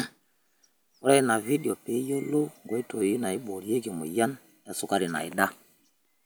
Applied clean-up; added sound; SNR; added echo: none; none; none; none.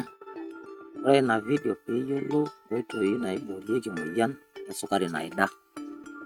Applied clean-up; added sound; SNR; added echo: neural mask model RNNoise.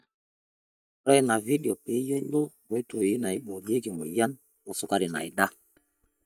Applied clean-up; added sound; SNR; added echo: neural mask model DeepFilterNet 3.